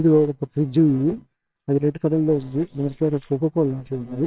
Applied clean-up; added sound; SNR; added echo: neural separator model SepFormer WHAMR!.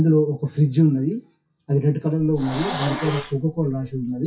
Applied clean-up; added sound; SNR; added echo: classical method WPE with log-MMSE.